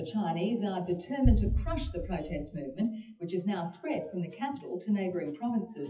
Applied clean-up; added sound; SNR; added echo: classical method WPE with log-MMSE.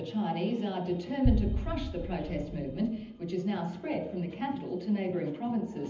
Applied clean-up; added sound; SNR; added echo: none; Boom; 2 dB; reverberation time 0.8 s.